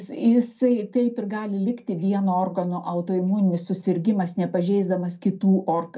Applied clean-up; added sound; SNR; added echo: none; none; none; reverberation time 0.2 s.